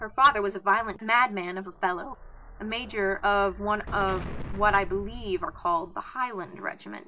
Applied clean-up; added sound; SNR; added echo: none; Explosion; 13 dB; none.